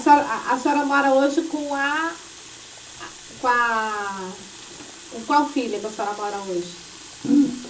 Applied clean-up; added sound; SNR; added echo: none; Water tap, faucet; 18 dB; reverberation time 0.2 s.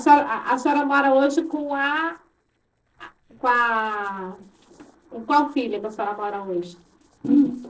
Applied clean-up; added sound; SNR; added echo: neural separator model SepFormer DNS4.